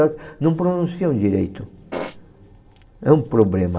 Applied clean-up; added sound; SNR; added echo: none; Fart; 8 dB; reverberation time 2.4 s.